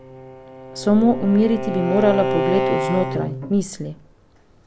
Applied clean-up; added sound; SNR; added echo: none; Bowed string instrument; 5 dB; none.